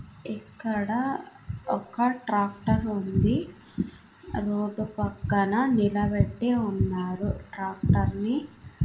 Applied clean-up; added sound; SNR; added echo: none; Wind instrument, woodwind instrument; 13 dB; reverberation time 0.5 s.